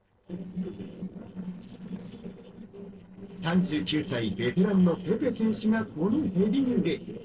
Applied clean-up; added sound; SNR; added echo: neural separator model SepFormer DNS4.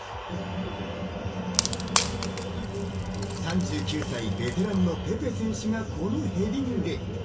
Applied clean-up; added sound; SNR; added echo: none; Wood; 5 dB; reverberation time 0.2 s.